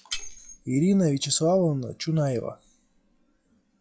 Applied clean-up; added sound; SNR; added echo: classical method log-MMSE.